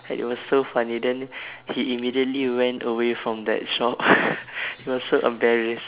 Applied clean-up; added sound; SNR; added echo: none; none; none; none.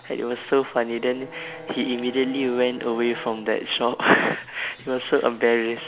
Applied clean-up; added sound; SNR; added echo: none; Bowed string instrument; 19 dB; none.